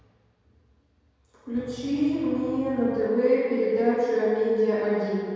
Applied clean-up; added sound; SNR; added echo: none; Engine / Truck / Car; 19 dB; reverberation time 1.9 s.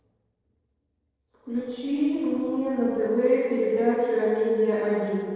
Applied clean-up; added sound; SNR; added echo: neural separator model SepFormer DNS4.